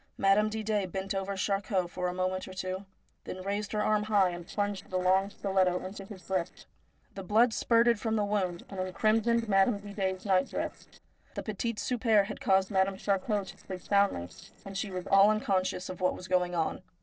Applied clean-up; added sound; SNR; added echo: neural separator model SepFormer DNS4.